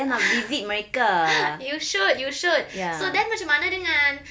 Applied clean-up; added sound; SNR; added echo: none; none; none; none.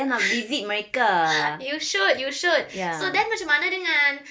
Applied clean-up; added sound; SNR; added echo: neural mask model Resemble Enhance denoiser.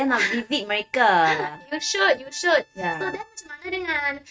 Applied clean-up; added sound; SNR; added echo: neural mask model RNNoise.